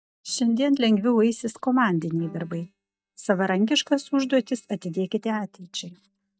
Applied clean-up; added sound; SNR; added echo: neural mask model DeepFilterNet 3.